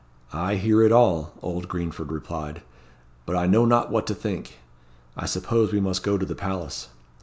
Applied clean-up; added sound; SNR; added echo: none; none; none; none.